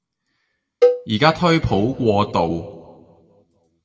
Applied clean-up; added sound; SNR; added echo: none; Cowbell; 1 dB; reverberation time 1.0 s.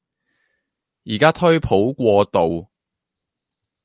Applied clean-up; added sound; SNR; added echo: none; none; none; none.